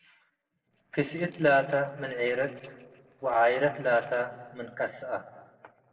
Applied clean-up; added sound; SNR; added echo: neural separator model SepFormer DNS4.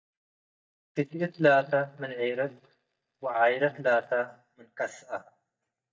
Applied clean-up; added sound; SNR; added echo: neural mask model DeepFilterNet 3.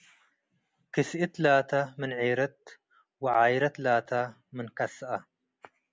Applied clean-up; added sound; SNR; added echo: none; none; none; none.